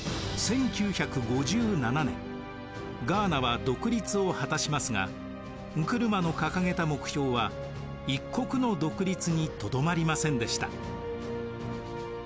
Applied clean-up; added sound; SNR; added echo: none; none; none; none.